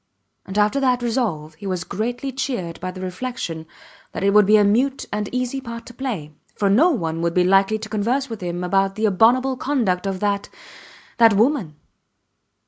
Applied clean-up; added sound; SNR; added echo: none; none; none; none.